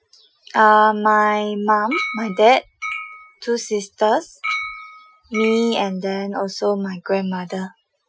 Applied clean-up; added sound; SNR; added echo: classical method Wiener filter.